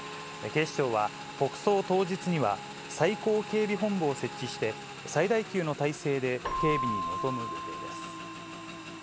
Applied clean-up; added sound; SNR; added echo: none; Keyboard (musical) + Motorcycle / Engine; 8 dB; none.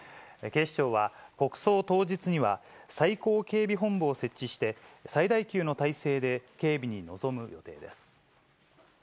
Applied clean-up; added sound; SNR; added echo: none; none; none; none.